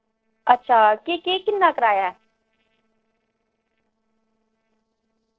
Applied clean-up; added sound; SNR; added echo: neural separator model SepFormer DNS4.